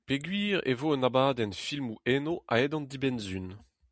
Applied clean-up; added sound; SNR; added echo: none; none; none; none.